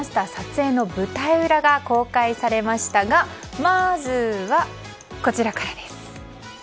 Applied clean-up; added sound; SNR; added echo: none; none; none; none.